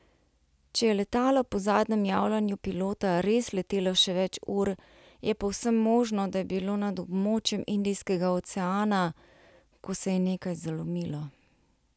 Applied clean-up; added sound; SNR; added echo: none; none; none; none.